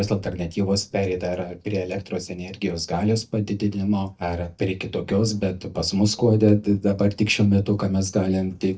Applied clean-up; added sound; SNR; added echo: neural mask model DeepFilterNet 3.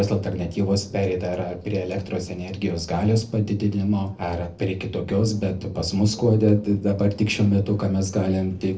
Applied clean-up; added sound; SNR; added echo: neural separator model SepFormer DNS4.